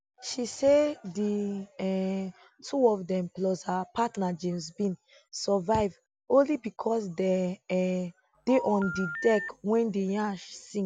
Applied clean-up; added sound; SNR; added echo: none; Telephone; 9 dB; none.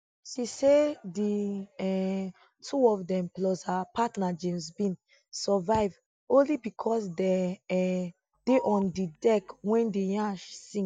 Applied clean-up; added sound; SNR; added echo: neural mask model DeepFilterNet 3.